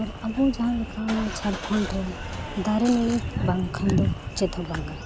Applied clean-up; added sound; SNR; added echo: none; Engine starting / Car; 9 dB; none.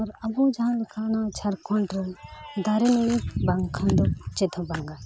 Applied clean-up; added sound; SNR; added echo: none; none; none; none.